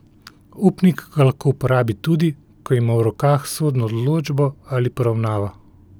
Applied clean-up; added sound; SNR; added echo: none; none; none; none.